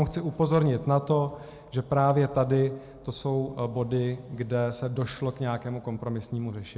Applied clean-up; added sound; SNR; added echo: none; none; none; none.